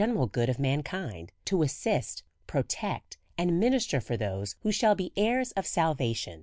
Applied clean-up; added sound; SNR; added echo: none; none; none; none.